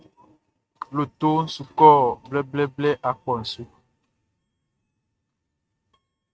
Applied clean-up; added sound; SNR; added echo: neural mask model RNNoise.